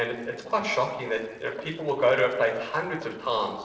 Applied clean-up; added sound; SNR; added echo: neural separator model SepFormer DNS4.